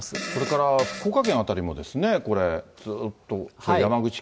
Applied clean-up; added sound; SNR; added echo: none; Fart; 10 dB; none.